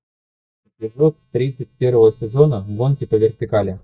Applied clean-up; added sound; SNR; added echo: neural mask model DeepFilterNet 3.